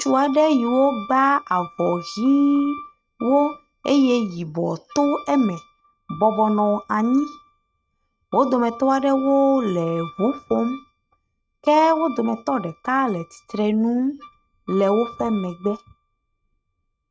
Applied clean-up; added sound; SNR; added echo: neural mask model RNNoise.